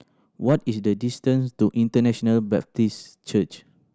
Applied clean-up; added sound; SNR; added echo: none; none; none; none.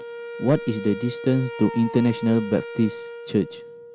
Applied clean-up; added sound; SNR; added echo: none; Wind instrument, woodwind instrument; 11 dB; none.